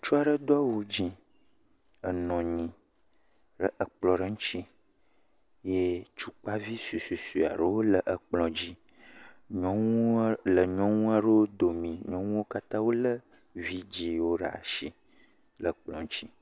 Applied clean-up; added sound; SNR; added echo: none; none; none; none.